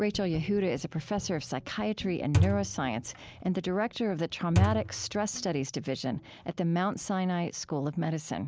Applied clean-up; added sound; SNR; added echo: none; Thump, thud; -1 dB; none.